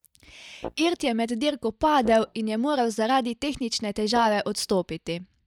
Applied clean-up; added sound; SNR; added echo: neural mask model DeepFilterNet 3.